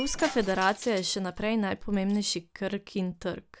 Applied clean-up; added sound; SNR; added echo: none; Shatter; 17 dB; none.